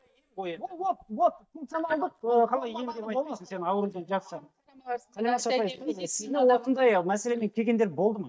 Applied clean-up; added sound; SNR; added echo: neural mask model DeepFilterNet 3.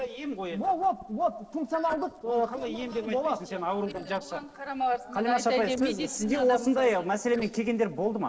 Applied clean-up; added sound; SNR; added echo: neural separator model SepFormer DNS4.